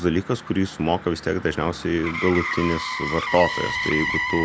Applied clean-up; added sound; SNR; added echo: none; Motor vehicle (road); 5 dB; none.